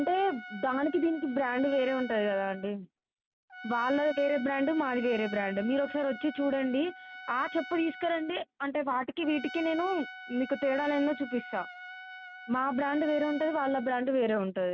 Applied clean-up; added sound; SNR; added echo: none; Trumpet; 15 dB; none.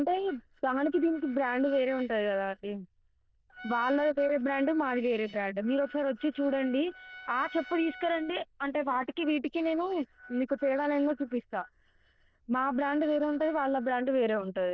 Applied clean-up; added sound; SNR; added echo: neural diffusion model UNIVERSE++.